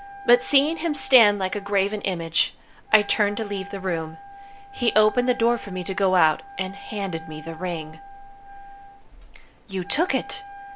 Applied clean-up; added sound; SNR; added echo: none; Wind instrument, woodwind instrument; 17 dB; none.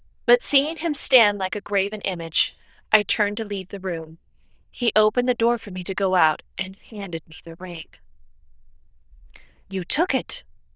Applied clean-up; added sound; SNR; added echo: neural diffusion model UNIVERSE++.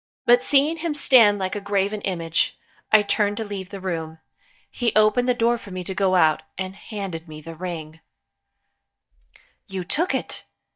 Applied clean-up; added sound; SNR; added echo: neural mask model DeepFilterNet 3.